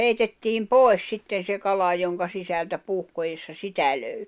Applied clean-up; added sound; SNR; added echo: none; none; none; none.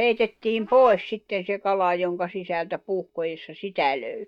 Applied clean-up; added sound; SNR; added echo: neural mask model DeepFilterNet 3.